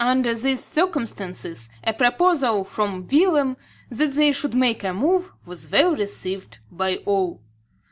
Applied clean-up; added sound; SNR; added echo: none; none; none; none.